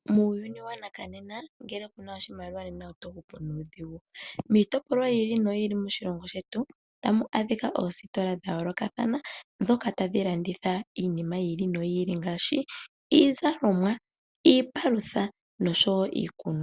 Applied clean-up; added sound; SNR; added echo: none; none; none; none.